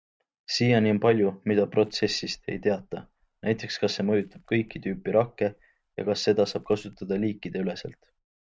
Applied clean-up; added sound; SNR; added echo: neural mask model RNNoise.